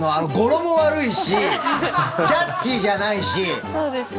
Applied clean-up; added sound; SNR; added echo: none; none; none; none.